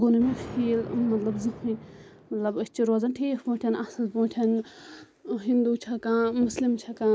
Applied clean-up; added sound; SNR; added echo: none; Thunder; 19 dB; none.